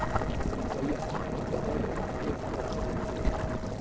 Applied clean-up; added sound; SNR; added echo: neural separator model SepFormer DNS4.